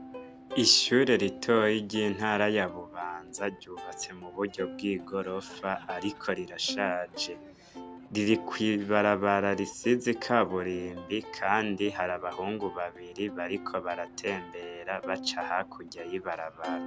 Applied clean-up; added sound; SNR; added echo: none; Plucked string instrument; 14 dB; none.